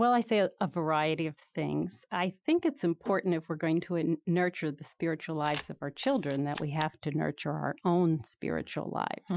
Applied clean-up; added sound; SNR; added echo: classical method Wiener filter.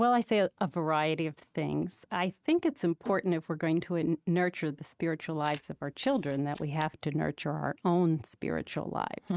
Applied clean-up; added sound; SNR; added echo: neural mask model RNNoise.